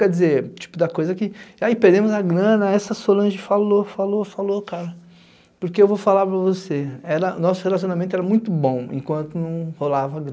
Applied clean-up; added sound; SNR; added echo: none; none; none; none.